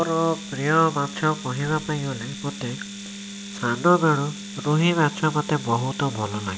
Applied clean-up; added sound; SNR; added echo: none; Domestic sounds, home sounds; 16 dB; none.